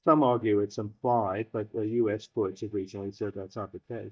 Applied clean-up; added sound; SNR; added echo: neural mask model DeepFilterNet 3.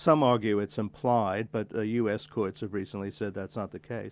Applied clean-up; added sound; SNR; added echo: none; none; none; none.